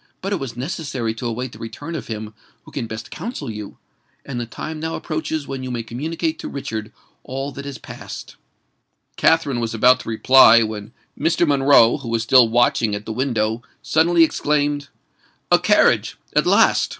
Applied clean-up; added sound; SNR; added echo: none; none; none; none.